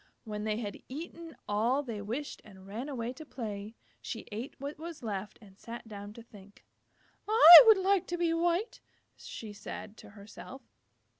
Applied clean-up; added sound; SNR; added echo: none; none; none; none.